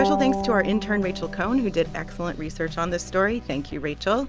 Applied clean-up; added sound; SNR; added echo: none; Bowed string instrument; 7 dB; none.